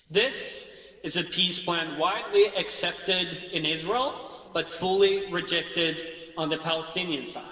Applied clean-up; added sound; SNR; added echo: neural separator model SepFormer DNS4.